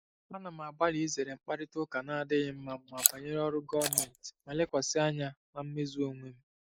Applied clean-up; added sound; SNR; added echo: neural mask model Resemble Enhance denoiser.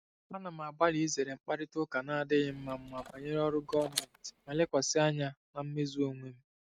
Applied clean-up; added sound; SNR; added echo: neural mask model RNNoise.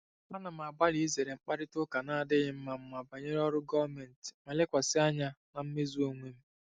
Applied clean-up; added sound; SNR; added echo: none; none; none; none.